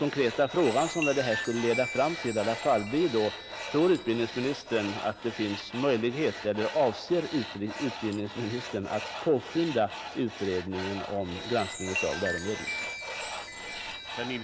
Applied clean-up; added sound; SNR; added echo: none; Tools + Chime; 8 dB; none.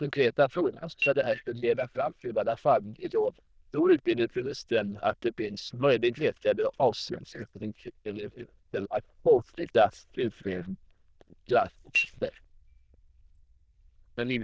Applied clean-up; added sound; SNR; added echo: neural diffusion model UNIVERSE++.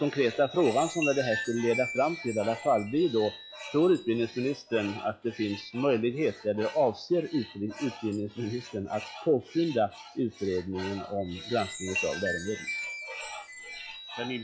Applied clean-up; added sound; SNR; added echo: classical method log-MMSE.